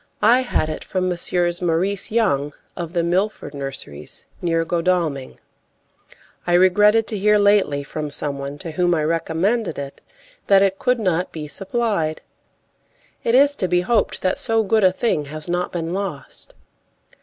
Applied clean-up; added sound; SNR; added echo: none; none; none; none.